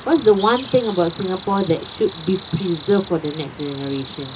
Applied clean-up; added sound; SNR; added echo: none; Cricket; 15 dB; reverberation time 0.2 s.